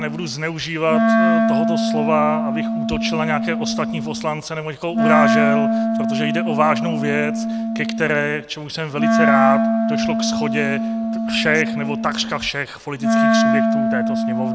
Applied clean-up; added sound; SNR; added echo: none; Wind instrument, woodwind instrument; -4 dB; none.